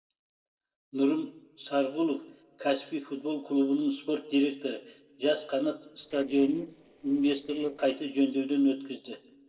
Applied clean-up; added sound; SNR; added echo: neural separator model SepFormer DNS4.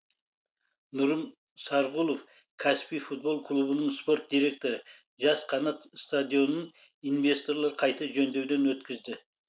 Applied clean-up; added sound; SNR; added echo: none; none; none; none.